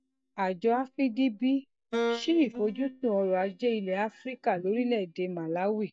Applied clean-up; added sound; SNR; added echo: neural mask model DeepFilterNet 3.